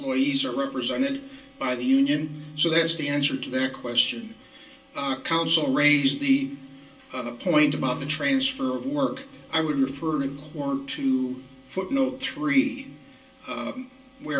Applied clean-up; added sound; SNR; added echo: none; none; none; reverberation time 0.3 s.